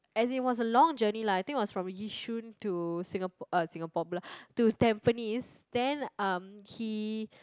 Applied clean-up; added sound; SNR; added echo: none; none; none; none.